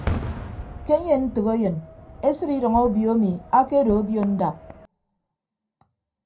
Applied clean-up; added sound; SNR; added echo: none; Fireworks; 12 dB; reverberation time 0.2 s.